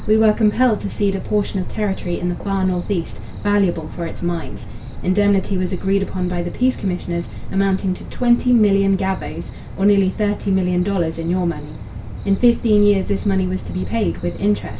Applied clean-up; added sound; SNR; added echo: none; Cricket; 7 dB; reverberation time 0.2 s.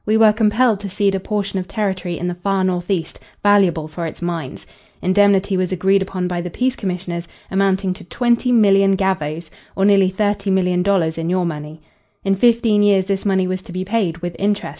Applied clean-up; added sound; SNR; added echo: none; none; none; none.